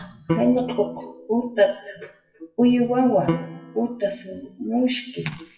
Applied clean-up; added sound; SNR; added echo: classical method WPE with log-MMSE.